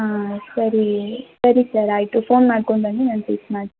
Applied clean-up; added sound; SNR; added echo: none; none; none; none.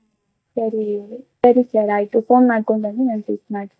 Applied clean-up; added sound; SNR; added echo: neural mask model DeepFilterNet 3.